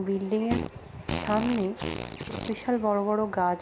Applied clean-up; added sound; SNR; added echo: none; Fart; 7 dB; none.